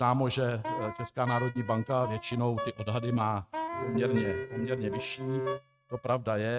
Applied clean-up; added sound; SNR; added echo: neural mask model RNNoise.